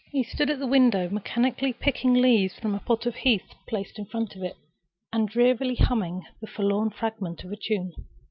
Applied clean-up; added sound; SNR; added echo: none; none; none; none.